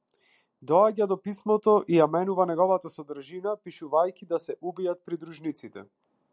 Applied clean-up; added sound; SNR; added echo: none; none; none; none.